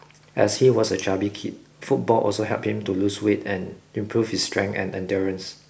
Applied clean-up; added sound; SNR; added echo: none; none; none; none.